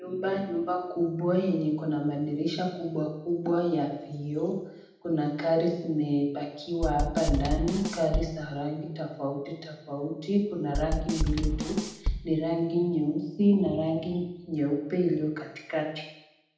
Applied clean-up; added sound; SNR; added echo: none; Drum / Drum kit; 1 dB; reverberation time 0.8 s.